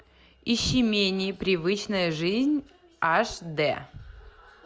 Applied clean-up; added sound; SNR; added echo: none; none; none; none.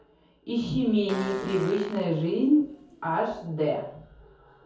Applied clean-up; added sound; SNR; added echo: none; Fart; 14 dB; reverberation time 0.6 s.